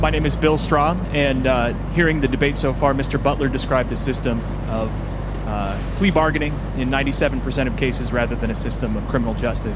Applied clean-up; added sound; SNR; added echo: none; Boat, Water vehicle; 3 dB; none.